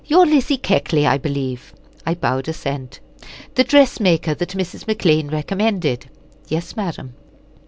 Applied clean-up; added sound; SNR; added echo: none; none; none; none.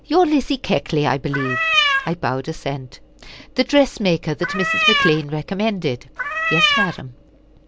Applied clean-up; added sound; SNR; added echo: none; Cat; -2 dB; none.